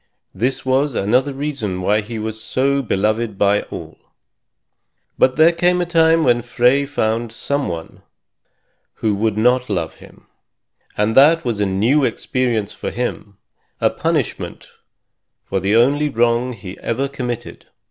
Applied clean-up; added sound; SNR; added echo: none; none; none; none.